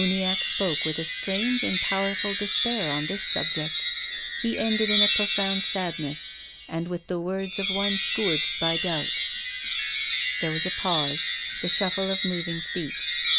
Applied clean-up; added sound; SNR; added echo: none; Wind chime; -2 dB; none.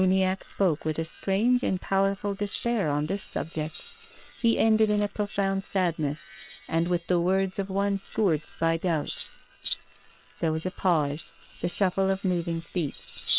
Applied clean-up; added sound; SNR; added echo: neural separator model SepFormer WHAM!.